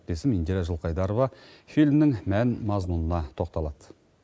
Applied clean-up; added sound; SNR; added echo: neural mask model Resemble Enhance denoiser.